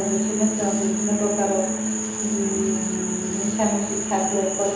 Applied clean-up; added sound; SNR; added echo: none; Frog; 6 dB; reverberation time 0.9 s.